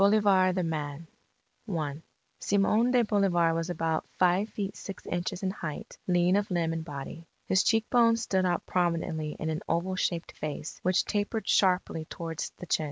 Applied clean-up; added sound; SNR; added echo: none; none; none; none.